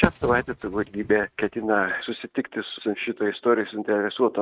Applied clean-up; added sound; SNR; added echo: neural mask model RNNoise.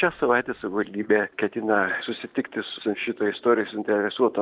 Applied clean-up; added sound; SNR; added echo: none; none; none; none.